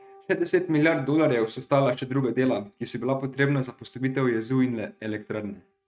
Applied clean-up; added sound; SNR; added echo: neural mask model RNNoise.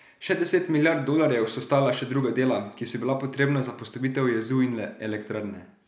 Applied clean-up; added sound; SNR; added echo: none; none; none; none.